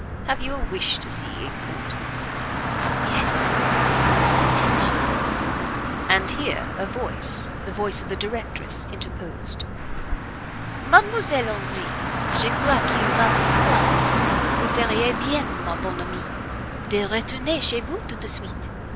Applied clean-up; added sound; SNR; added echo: none; Car; -4 dB; none.